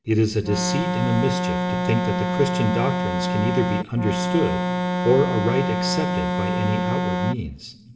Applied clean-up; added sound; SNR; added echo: none; Organ; -1 dB; reverberation time 2.6 s.